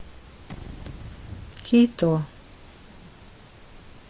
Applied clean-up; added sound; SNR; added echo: none; Gunshot, gunfire / Boom; 17 dB; none.